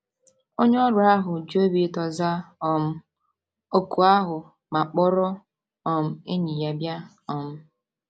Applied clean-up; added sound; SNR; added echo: none; none; none; none.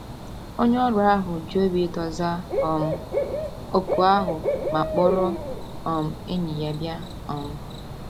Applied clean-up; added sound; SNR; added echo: none; Cricket / Bird; 5 dB; none.